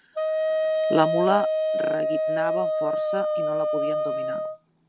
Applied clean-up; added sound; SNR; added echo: none; Wind instrument, woodwind instrument; -5 dB; none.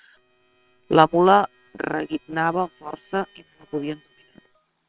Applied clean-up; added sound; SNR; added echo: neural separator model SepFormer WHAM!.